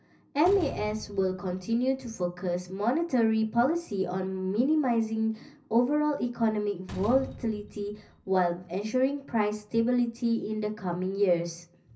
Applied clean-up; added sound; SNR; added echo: none; Slam; 18 dB; reverberation time 0.4 s.